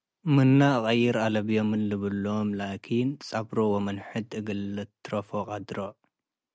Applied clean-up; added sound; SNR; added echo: none; none; none; none.